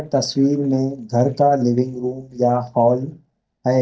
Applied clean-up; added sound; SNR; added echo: neural mask model DeepFilterNet 3.